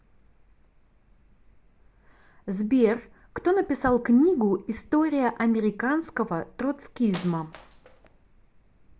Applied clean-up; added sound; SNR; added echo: none; Wood; 19 dB; none.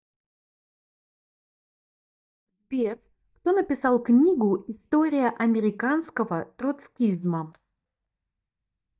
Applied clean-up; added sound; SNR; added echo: neural mask model DeepFilterNet 3.